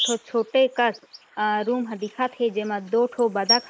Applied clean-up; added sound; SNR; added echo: neural mask model Resemble Enhance denoiser.